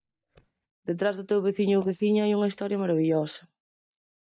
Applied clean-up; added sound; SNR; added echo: neural mask model DeepFilterNet 3.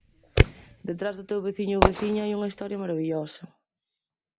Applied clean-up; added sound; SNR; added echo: none; Fireworks; -3 dB; none.